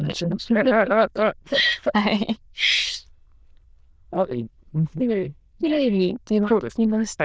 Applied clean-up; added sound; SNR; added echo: neural diffusion model UNIVERSE++.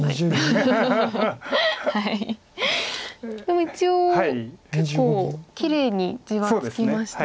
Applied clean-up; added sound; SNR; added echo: none; none; none; none.